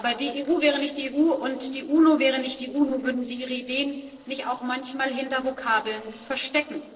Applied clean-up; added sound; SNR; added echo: neural separator model SepFormer DNS4.